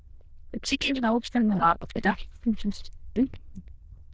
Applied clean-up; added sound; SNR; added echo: neural diffusion model UNIVERSE++.